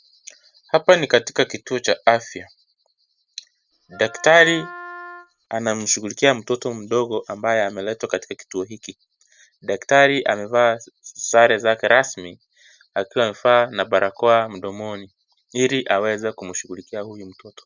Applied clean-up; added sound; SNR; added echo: none; Wind instrument, woodwind instrument; 16 dB; none.